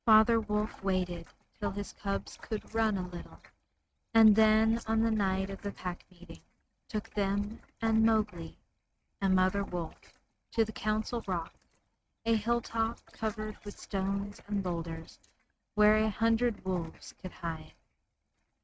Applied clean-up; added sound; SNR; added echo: neural mask model RNNoise.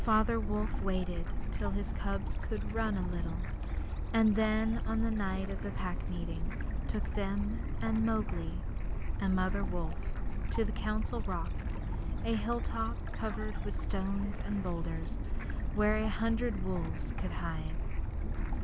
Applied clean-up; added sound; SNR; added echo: none; Stream / Bird; -3 dB; none.